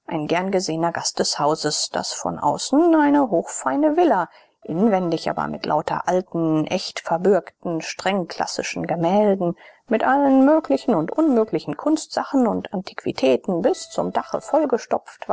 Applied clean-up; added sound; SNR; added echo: neural separator model SepFormer DNS4.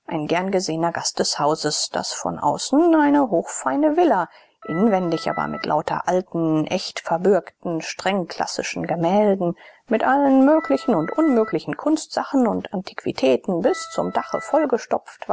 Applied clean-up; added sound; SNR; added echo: none; Organ; 15 dB; none.